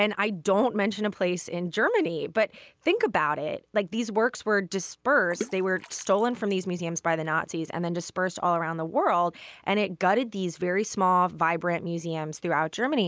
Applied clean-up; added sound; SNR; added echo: neural mask model Resemble Enhance denoiser.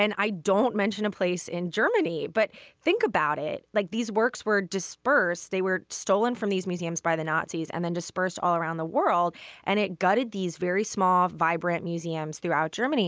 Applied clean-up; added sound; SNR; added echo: none; none; none; none.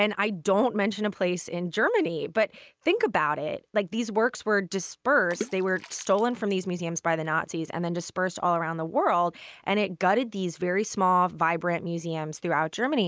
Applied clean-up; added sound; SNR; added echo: neural mask model RNNoise.